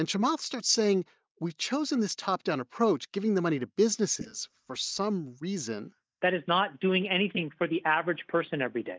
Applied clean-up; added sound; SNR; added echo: neural mask model DeepFilterNet 3.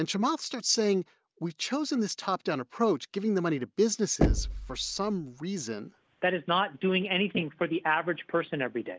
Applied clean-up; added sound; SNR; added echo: none; Knock; 2 dB; none.